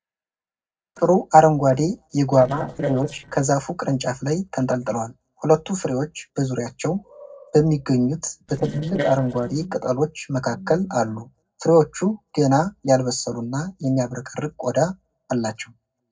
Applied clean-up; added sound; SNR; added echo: neural separator model SepFormer DNS4.